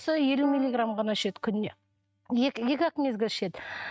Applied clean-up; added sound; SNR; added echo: neural mask model RNNoise.